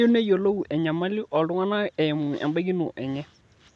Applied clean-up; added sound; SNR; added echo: none; none; none; none.